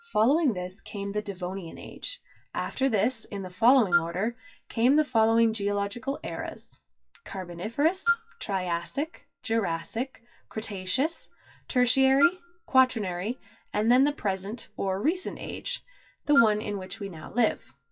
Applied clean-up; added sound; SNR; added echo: classical method WPE with log-MMSE.